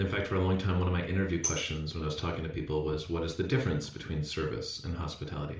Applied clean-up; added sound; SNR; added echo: none; Tambourine; 9 dB; reverberation time 0.4 s.